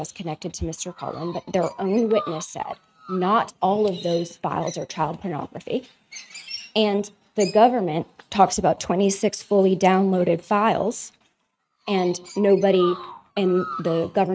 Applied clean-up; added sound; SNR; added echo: neural mask model RNNoise.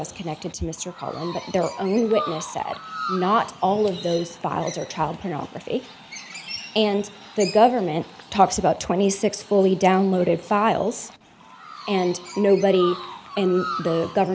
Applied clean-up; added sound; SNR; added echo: none; Chirp, tweet; 14 dB; none.